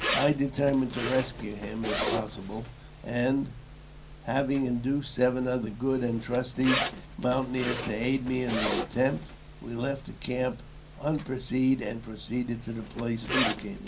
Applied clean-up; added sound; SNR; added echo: none; Zipper (clothing); 7 dB; reverberation time 0.3 s.